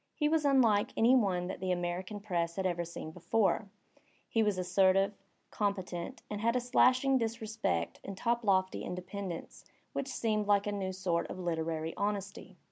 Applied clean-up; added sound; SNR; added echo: none; none; none; none.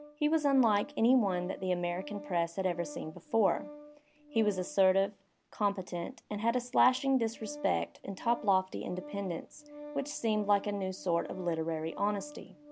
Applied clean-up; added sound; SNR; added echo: none; Organ; 17 dB; none.